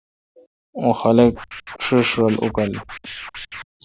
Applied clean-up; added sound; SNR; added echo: none; Scratching (performance technique); 14 dB; none.